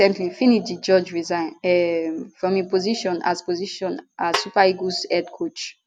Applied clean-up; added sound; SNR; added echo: none; Snare drum; 10 dB; none.